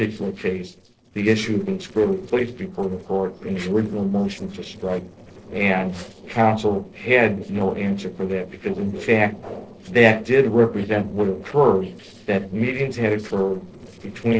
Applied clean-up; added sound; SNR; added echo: neural separator model SepFormer DNS4.